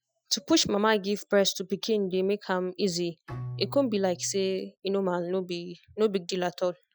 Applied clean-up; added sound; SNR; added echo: classical method Wiener filter.